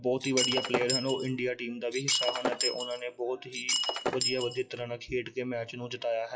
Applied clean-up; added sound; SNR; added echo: classical method WPE with log-MMSE.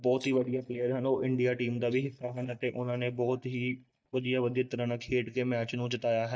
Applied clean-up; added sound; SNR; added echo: neural mask model DeepFilterNet 3.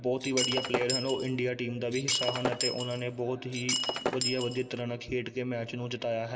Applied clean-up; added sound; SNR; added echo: none; Shatter; 1 dB; reverberation time 1.3 s.